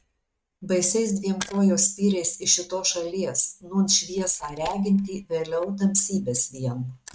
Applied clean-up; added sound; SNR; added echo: neural mask model RNNoise.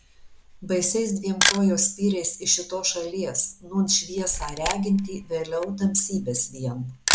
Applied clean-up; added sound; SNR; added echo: none; Camera; 6 dB; none.